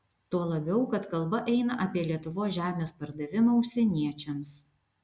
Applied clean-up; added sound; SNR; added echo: none; none; none; none.